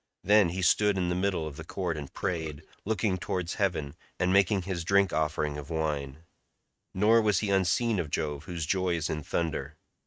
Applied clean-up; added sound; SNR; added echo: neural mask model RNNoise.